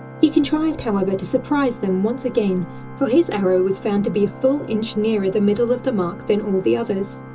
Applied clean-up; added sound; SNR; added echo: none; Organ; 16 dB; reverberation time 0.2 s.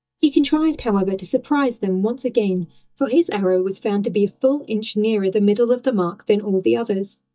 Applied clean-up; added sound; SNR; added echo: neural mask model DeepFilterNet 3.